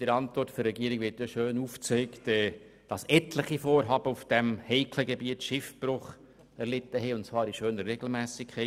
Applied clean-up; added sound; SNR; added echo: none; none; none; none.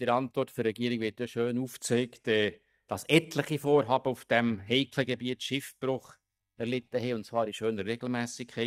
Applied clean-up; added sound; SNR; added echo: neural mask model DeepFilterNet 3.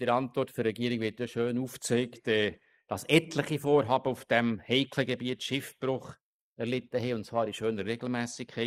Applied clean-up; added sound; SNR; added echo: neural mask model Resemble Enhance denoiser.